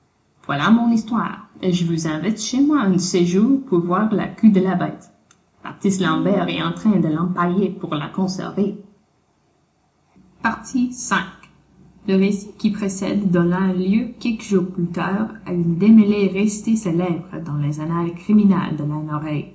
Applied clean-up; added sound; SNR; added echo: none; Piano; 13 dB; reverberation time 0.4 s.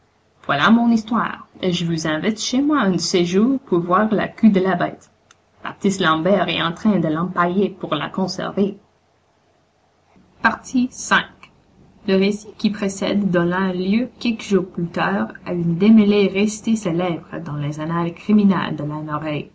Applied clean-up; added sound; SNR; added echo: none; none; none; none.